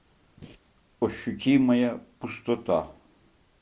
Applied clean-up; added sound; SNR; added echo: none; none; none; none.